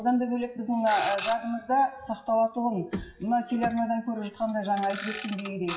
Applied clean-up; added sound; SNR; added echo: classical method WPE with log-MMSE.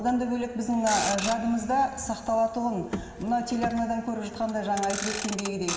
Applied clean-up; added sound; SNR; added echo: none; Motor vehicle (road); 9 dB; reverberation time 2.6 s.